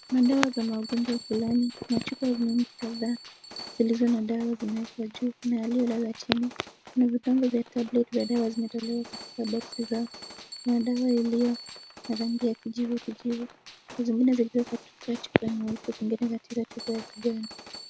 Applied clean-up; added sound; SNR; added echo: none; Bell + Gunshot, gunfire; 17 dB; none.